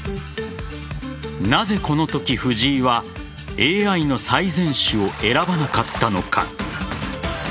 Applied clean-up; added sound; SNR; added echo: none; Bathtub (filling or washing); 16 dB; none.